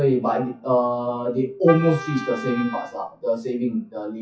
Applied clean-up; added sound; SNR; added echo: classical method WPE with log-MMSE.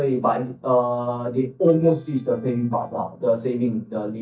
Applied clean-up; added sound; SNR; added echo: neural mask model DeepFilterNet 3.